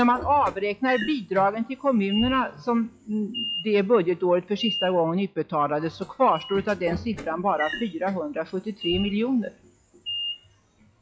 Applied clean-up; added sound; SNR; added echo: classical method log-MMSE.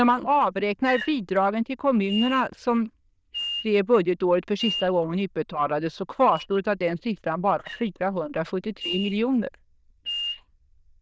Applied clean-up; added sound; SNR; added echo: neural diffusion model UNIVERSE++.